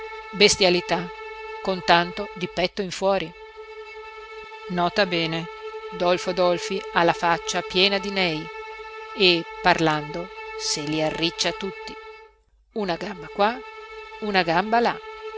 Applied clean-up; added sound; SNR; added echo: none; Bowed string instrument; 12 dB; none.